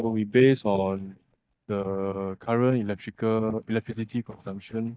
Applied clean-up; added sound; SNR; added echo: neural mask model DeepFilterNet 3.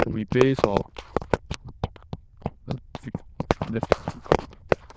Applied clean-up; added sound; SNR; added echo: neural diffusion model UNIVERSE++.